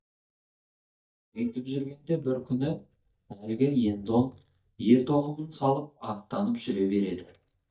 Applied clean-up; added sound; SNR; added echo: neural mask model DeepFilterNet 3.